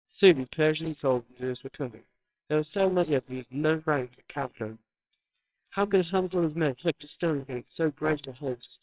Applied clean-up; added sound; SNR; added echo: neural separator model SepFormer WHAMR!.